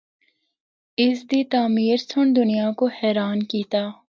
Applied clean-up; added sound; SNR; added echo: none; none; none; none.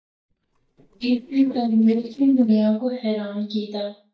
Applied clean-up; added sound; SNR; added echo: neural mask model DeepFilterNet 3.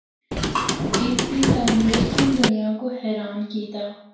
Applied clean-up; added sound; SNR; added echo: none; Hammer / Wood; -2 dB; reverberation time 0.5 s.